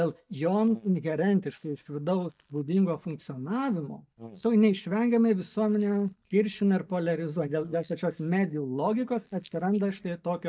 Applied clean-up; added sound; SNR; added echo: neural mask model DeepFilterNet 3.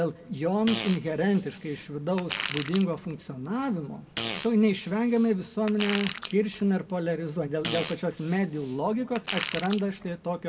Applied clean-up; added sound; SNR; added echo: none; Fart; 11 dB; reverberation time 1.4 s.